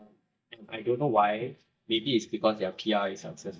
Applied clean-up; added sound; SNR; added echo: neural mask model DeepFilterNet 3.